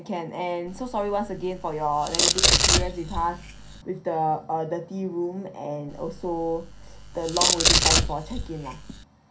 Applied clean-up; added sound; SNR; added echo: none; Domestic sounds, home sounds; -4 dB; reverberation time 0.3 s.